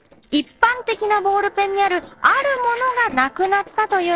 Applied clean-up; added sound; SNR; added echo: neural separator model SepFormer DNS4.